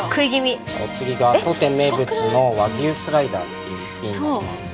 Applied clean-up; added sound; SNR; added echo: none; none; none; none.